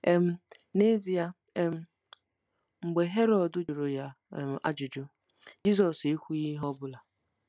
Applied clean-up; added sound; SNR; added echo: none; none; none; none.